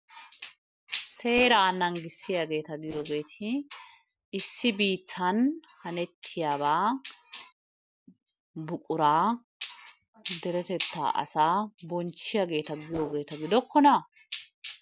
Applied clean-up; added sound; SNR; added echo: neural separator model SepFormer DNS4.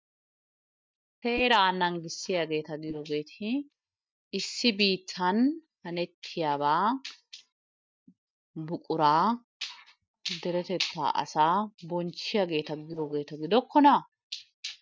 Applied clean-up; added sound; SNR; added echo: neural mask model DeepFilterNet 3.